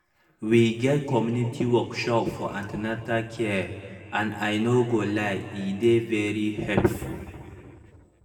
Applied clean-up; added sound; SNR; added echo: none; none; none; reverberation time 2.1 s.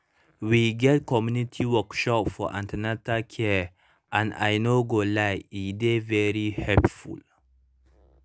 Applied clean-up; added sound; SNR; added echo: none; none; none; none.